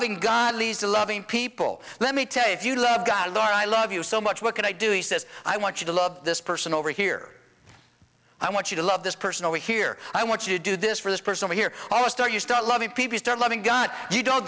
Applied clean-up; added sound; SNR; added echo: none; none; none; none.